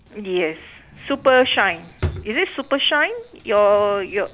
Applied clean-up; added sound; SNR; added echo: none; Drawer open or close; 15 dB; none.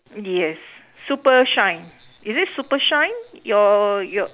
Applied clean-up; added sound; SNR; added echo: none; none; none; none.